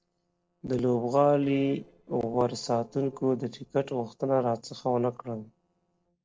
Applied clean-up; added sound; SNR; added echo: neural separator model SepFormer DNS4.